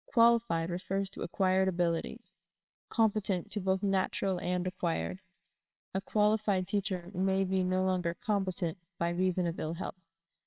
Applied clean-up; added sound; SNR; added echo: neural separator model SepFormer WHAMR!.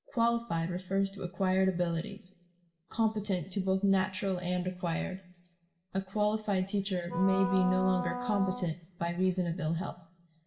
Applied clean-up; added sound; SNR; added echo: none; Wind instrument, woodwind instrument; 7 dB; reverberation time 0.6 s.